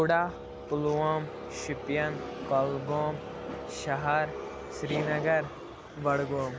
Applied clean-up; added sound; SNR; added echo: none; Wind instrument, woodwind instrument; 13 dB; none.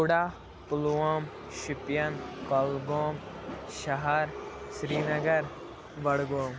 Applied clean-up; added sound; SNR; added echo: none; none; none; none.